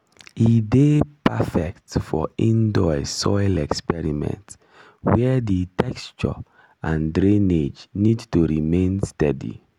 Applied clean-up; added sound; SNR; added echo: none; none; none; none.